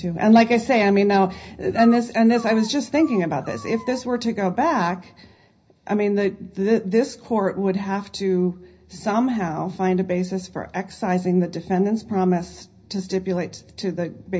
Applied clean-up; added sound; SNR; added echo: none; Dog; 19 dB; reverberation time 0.5 s.